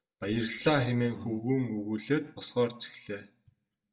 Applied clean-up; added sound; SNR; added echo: neural mask model DeepFilterNet 3.